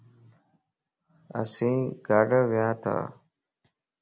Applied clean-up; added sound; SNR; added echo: none; none; none; none.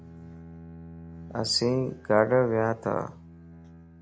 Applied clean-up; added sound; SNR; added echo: none; Bowed string instrument; 18 dB; none.